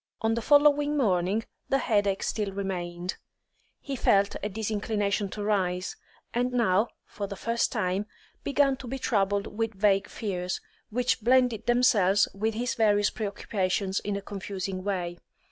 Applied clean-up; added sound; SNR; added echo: none; none; none; none.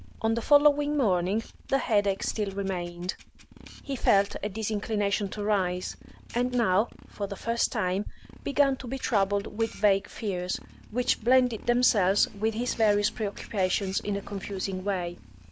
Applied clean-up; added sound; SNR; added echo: none; Motorcycle + Camera; 19 dB; none.